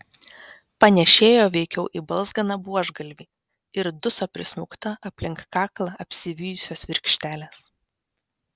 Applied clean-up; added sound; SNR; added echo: none; none; none; none.